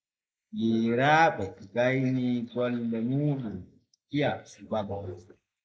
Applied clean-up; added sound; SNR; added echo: neural mask model Resemble Enhance denoiser.